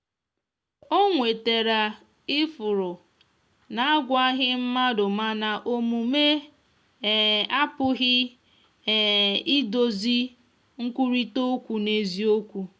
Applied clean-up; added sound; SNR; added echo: none; none; none; none.